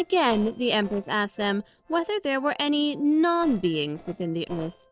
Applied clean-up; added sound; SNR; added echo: neural separator model SepFormer DNS4.